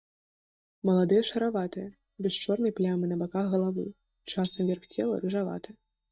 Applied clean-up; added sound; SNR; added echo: neural mask model DeepFilterNet 3.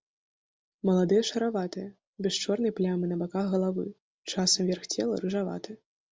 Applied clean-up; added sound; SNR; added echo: none; none; none; none.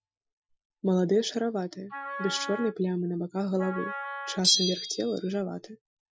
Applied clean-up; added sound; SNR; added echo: classical method Wiener filter.